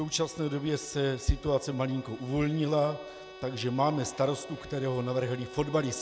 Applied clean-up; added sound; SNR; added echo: none; Bowed string instrument; 18 dB; none.